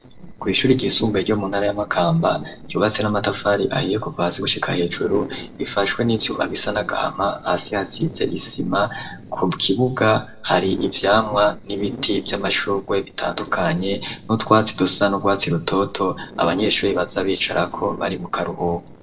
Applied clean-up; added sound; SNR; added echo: neural separator model SepFormer DNS4.